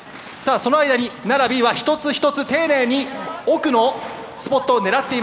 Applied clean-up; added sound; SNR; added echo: none; none; none; none.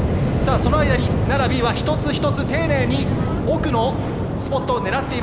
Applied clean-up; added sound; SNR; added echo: none; Waves, surf; -3 dB; none.